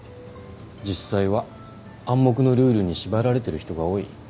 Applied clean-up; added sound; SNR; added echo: none; none; none; none.